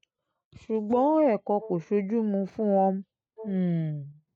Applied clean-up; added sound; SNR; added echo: neural mask model RNNoise.